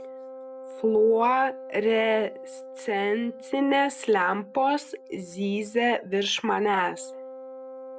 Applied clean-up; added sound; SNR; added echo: none; Wind instrument, woodwind instrument; 16 dB; none.